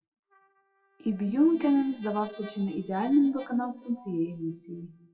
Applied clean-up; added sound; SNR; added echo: classical method WPE with log-MMSE.